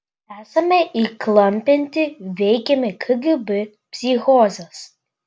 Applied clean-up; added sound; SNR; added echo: none; none; none; none.